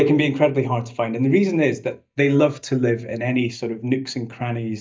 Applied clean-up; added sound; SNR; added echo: neural mask model DeepFilterNet 3.